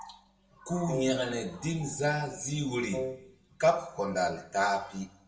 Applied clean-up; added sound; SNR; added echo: none; Wind instrument, woodwind instrument; 6 dB; reverberation time 0.7 s.